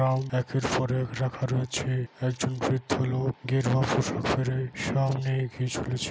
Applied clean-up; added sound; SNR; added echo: none; none; none; none.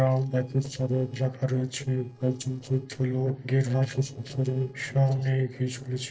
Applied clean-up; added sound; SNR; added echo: neural separator model SepFormer DNS4.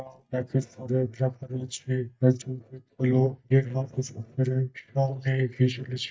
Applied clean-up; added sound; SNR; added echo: neural mask model DeepFilterNet 3.